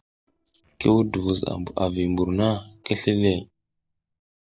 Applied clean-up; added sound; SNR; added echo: neural separator model SepFormer DNS4.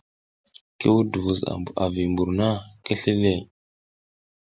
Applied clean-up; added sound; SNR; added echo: none; none; none; none.